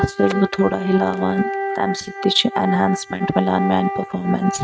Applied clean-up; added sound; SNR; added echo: neural mask model RNNoise.